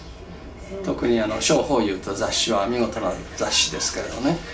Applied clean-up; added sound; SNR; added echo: none; Bird vocalization, bird call, bird song; 17 dB; reverberation time 0.3 s.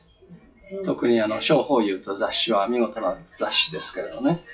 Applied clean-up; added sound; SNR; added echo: classical method WPE with log-MMSE.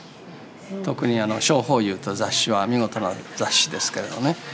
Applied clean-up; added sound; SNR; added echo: none; none; none; none.